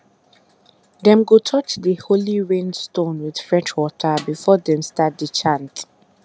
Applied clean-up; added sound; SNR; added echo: none; Snare drum; 20 dB; none.